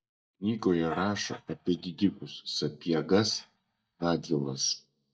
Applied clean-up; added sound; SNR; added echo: neural mask model DeepFilterNet 3.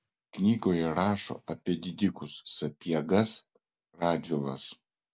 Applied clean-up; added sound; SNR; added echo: none; none; none; none.